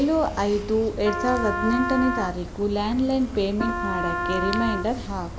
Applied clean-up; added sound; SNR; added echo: none; Wind instrument, woodwind instrument + Fire; 5 dB; none.